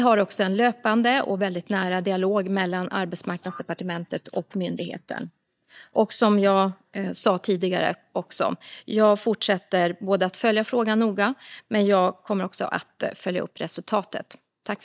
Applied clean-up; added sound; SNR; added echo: neural mask model DeepFilterNet 3.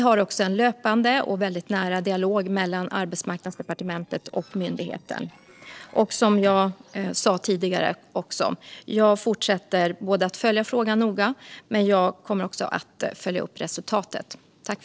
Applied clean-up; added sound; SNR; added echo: neural separator model SepFormer DNS4.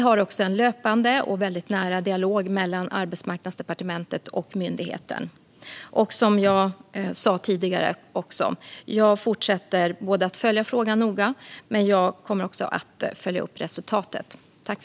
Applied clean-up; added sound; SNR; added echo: none; none; none; none.